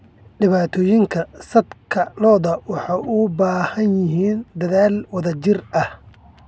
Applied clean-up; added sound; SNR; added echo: none; none; none; none.